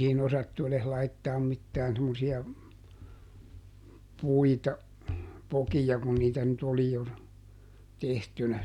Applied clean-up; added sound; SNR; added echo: none; none; none; none.